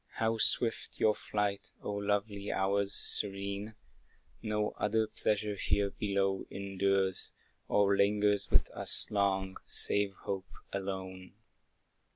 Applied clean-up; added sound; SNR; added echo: none; none; none; none.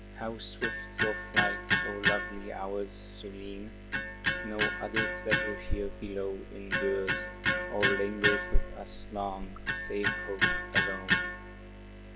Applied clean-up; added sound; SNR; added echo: none; Electric guitar; -2 dB; reverberation time 1.0 s.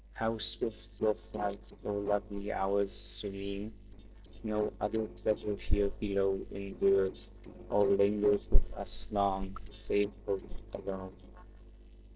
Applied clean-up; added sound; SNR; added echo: neural separator model SepFormer DNS4.